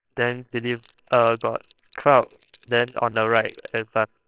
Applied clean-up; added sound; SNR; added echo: neural separator model SepFormer WHAMR!.